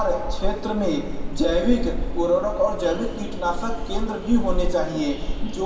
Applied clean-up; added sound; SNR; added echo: none; Train; 1 dB; reverberation time 2.2 s.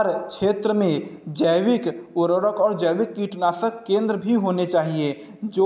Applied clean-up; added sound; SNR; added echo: none; none; none; none.